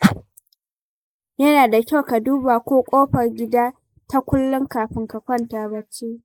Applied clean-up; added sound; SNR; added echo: neural mask model Resemble Enhance denoiser.